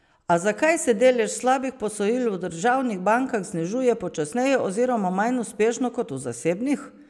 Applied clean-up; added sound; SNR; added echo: none; none; none; none.